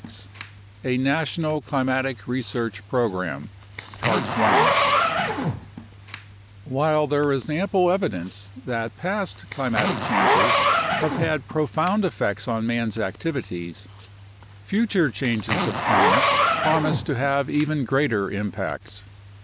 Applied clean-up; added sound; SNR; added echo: none; Zipper (clothing); 1 dB; none.